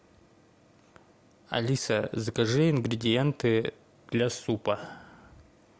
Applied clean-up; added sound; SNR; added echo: none; none; none; none.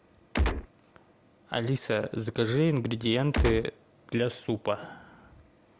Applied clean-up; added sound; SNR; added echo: none; Gunshot, gunfire; -4 dB; none.